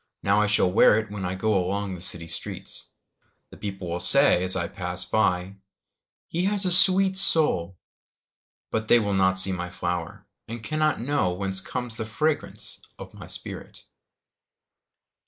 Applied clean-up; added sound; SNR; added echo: neural mask model Resemble Enhance denoiser.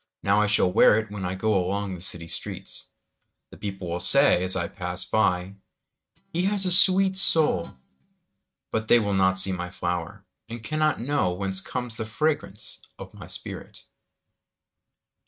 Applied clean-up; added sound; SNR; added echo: neural mask model RNNoise.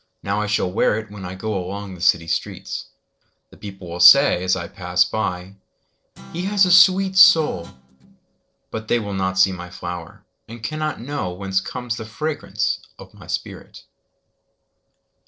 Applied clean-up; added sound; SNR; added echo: neural separator model SepFormer DNS4.